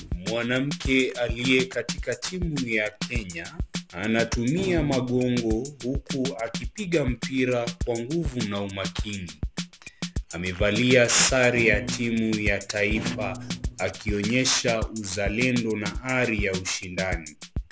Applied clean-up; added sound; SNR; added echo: none; Thump, thud + Drum kit; 7 dB; none.